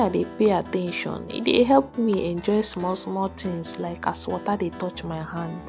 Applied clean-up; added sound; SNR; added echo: none; Piano; 15 dB; none.